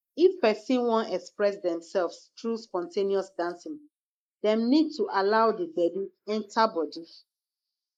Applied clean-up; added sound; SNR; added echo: neural mask model Resemble Enhance denoiser.